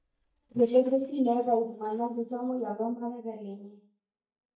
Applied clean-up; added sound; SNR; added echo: neural mask model DeepFilterNet 3.